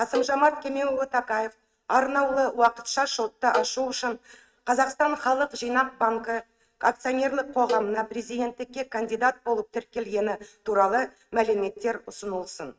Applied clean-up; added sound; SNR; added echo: neural mask model RNNoise.